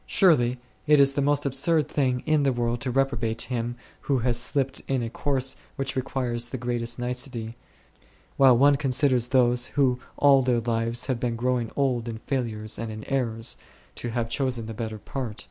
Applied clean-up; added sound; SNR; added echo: none; none; none; none.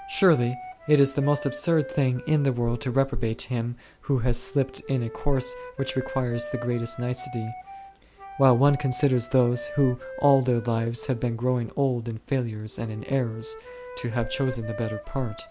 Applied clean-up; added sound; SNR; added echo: none; Wind instrument, woodwind instrument; 15 dB; none.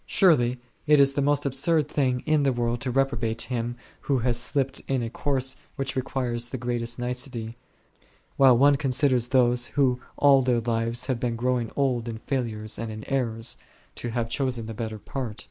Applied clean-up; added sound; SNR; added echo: neural mask model Resemble Enhance denoiser.